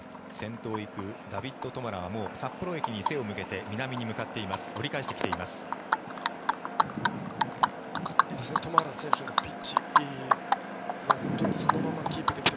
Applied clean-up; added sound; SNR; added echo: none; Animal; -4 dB; none.